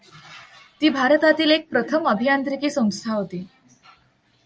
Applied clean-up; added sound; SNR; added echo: none; none; none; none.